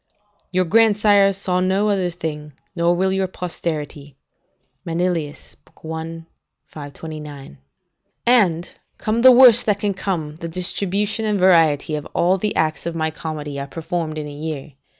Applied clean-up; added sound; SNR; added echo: none; none; none; none.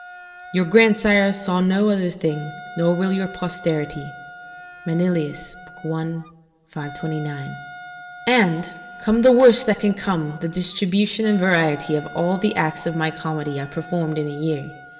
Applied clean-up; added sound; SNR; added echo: none; Wind instrument, woodwind instrument; 18 dB; reverberation time 2.1 s.